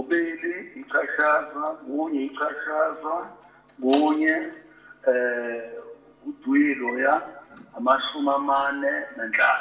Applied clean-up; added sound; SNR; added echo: none; Chime; 18 dB; reverberation time 0.7 s.